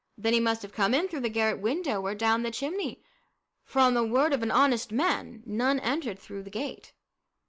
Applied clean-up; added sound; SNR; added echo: none; none; none; none.